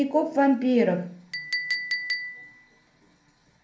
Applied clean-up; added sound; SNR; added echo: none; Chink, clink; 8 dB; reverberation time 0.5 s.